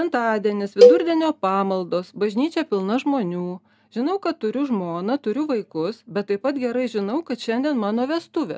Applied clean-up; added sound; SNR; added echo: none; Cowbell; -4 dB; none.